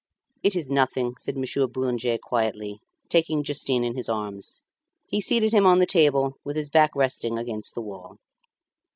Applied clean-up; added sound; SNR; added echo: none; none; none; none.